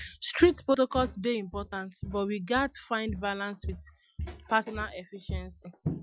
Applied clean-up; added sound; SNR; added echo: classical method Wiener filter.